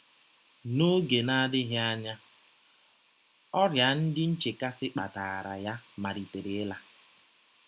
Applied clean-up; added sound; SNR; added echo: none; none; none; none.